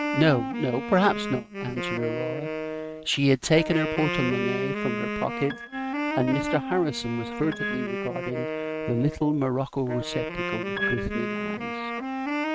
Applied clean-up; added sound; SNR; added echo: neural mask model RNNoise.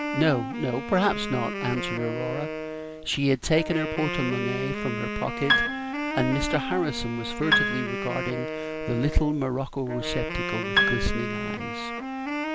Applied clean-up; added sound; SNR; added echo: none; Wind instrument, woodwind instrument + Piano; 2 dB; none.